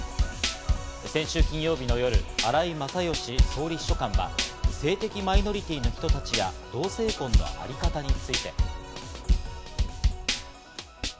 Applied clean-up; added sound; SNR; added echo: none; Drum kit; -3 dB; none.